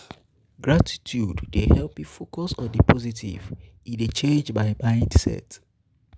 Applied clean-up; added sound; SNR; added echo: none; none; none; none.